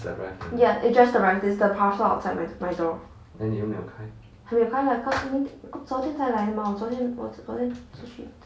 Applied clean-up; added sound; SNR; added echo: none; none; none; none.